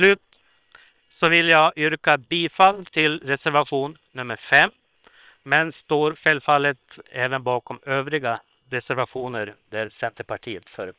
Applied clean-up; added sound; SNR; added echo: neural separator model SepFormer WHAM!.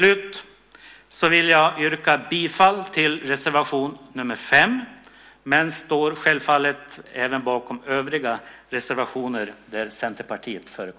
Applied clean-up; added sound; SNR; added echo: none; none; none; none.